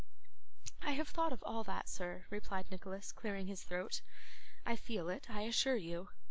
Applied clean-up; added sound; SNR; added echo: none; none; none; none.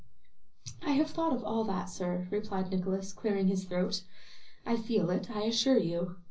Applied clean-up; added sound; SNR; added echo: none; none; none; reverberation time 0.5 s.